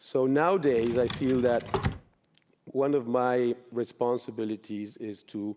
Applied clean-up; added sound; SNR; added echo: none; Drawer open or close; 8 dB; none.